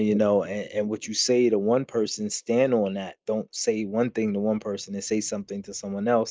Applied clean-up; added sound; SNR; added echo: neural mask model Resemble Enhance denoiser.